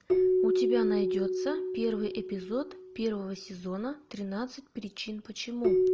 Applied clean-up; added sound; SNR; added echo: none; Keyboard (musical); -4 dB; none.